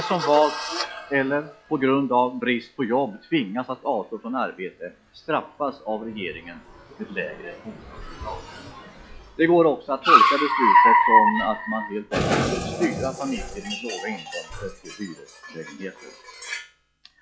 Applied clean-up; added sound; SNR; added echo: classical method log-MMSE.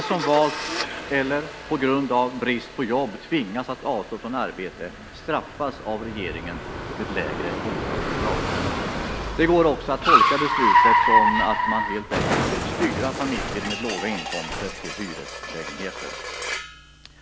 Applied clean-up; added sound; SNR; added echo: none; Car; -1 dB; none.